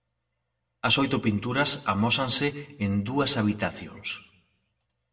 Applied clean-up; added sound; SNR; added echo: none; none; none; reverberation time 0.6 s.